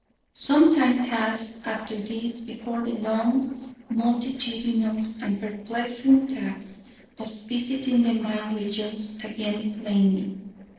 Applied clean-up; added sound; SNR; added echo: neural separator model SepFormer DNS4.